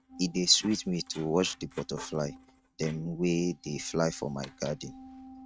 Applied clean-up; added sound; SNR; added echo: neural mask model RNNoise.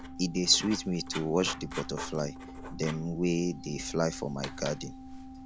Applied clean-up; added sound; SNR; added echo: none; Organ + Writing; 10 dB; none.